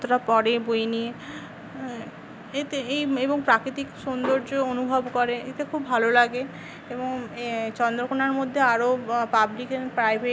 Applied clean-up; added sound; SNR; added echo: none; none; none; none.